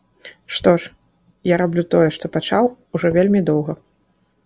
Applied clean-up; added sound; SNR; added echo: none; none; none; none.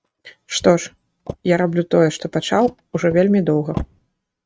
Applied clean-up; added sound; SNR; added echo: neural mask model RNNoise.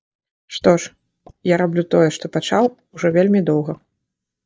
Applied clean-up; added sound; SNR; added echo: neural mask model DeepFilterNet 3.